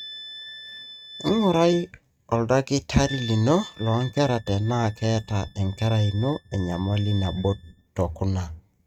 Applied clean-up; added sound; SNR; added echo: neural mask model RNNoise.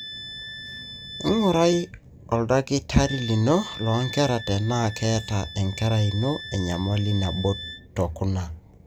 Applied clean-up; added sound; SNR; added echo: none; Wind instrument, woodwind instrument; 14 dB; none.